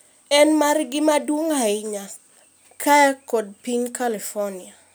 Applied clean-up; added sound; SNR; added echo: none; none; none; none.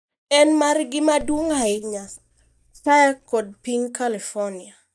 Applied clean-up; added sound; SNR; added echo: neural mask model DeepFilterNet 3.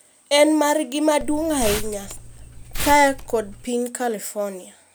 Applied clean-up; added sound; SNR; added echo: none; Liquid; 7 dB; none.